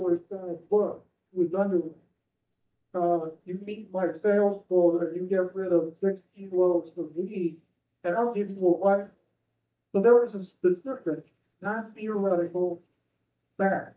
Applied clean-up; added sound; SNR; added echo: neural mask model DeepFilterNet 3.